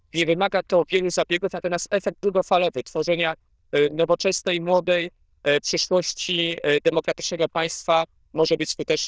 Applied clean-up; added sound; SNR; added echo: neural diffusion model UNIVERSE++.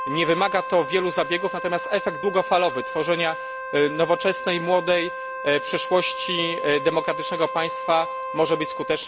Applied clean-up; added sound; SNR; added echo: none; Wind instrument, woodwind instrument; 8 dB; none.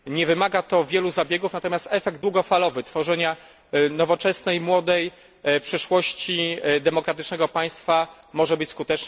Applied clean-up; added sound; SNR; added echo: none; none; none; none.